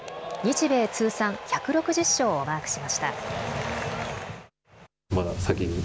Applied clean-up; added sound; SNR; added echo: none; none; none; none.